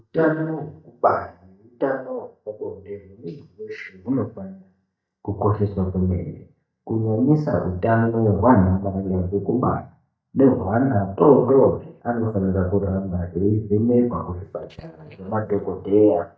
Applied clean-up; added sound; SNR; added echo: neural mask model DeepFilterNet 3.